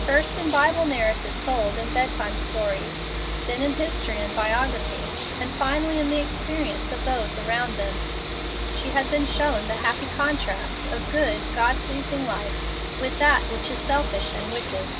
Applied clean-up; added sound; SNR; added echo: none; Train; -1 dB; none.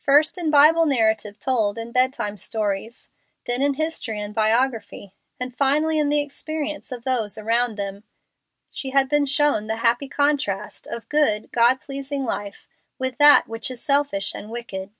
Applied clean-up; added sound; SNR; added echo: none; none; none; none.